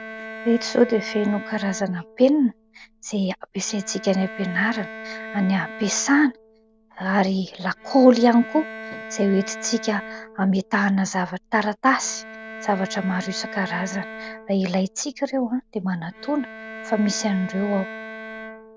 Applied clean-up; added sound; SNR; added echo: none; Bowed string instrument; 15 dB; none.